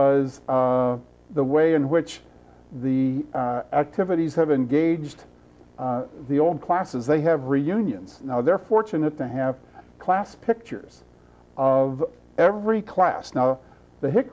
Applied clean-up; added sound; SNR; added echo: none; none; none; none.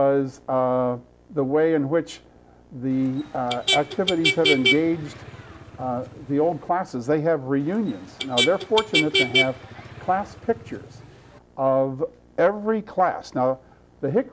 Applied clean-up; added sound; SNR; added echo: none; Motor vehicle (road); 3 dB; none.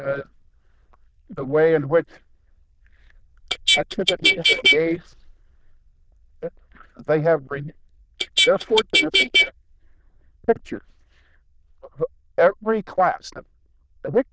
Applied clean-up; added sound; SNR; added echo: neural diffusion model UNIVERSE++.